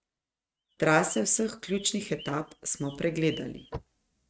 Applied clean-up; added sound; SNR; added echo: neural mask model RNNoise.